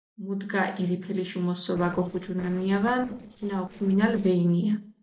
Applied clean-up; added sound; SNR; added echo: neural separator model SepFormer DNS4.